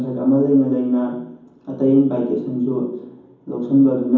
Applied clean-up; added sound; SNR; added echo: none; none; none; reverberation time 1.2 s.